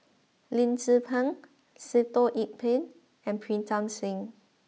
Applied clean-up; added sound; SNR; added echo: none; none; none; none.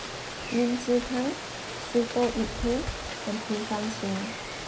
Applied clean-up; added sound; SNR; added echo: none; Rain; 6 dB; reverberation time 0.5 s.